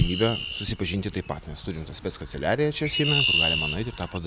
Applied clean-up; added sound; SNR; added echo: none; Chirp, tweet; 3 dB; none.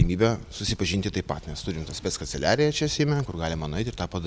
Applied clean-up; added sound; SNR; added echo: none; none; none; none.